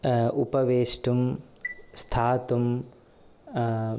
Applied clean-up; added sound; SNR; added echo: none; Chime; 19 dB; none.